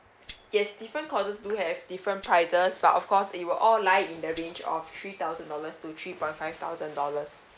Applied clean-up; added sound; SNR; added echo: none; Tambourine; 10 dB; none.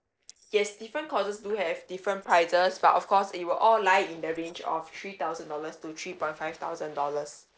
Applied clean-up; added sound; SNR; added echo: neural separator model SepFormer DNS4.